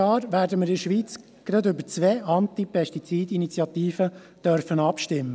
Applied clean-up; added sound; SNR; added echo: none; none; none; none.